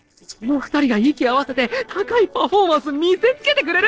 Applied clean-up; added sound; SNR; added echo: neural separator model SepFormer DNS4.